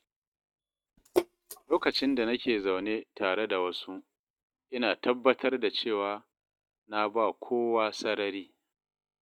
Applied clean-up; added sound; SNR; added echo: neural mask model RNNoise.